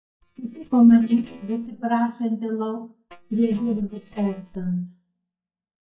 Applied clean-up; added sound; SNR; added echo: neural mask model DeepFilterNet 3.